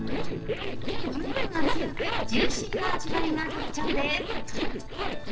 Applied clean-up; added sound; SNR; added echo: neural separator model SepFormer DNS4.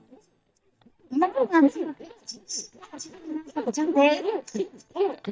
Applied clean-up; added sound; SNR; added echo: neural mask model DeepFilterNet 3.